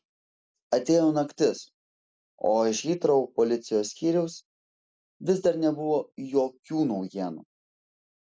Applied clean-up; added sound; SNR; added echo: none; none; none; none.